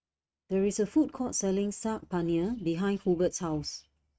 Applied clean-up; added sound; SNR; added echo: neural mask model RNNoise.